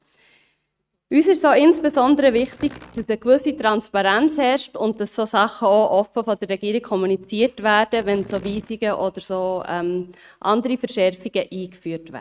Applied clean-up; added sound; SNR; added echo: neural mask model RNNoise.